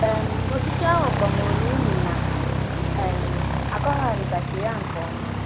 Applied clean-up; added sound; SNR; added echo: none; Aircraft; -4 dB; none.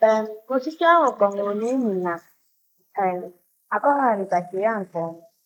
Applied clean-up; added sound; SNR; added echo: neural mask model Resemble Enhance denoiser.